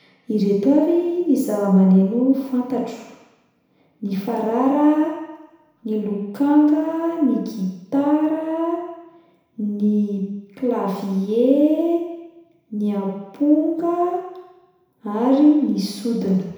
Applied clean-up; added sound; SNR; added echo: none; none; none; reverberation time 1.0 s.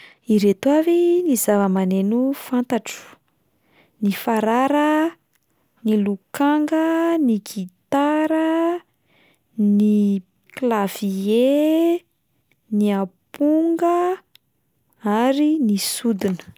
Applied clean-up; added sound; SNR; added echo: none; none; none; none.